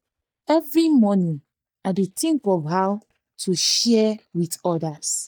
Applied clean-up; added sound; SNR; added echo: neural mask model DeepFilterNet 3.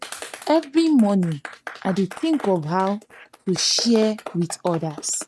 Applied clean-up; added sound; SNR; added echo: neural mask model RNNoise.